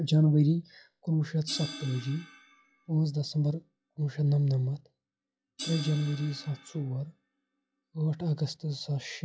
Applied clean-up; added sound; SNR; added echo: classical method log-MMSE.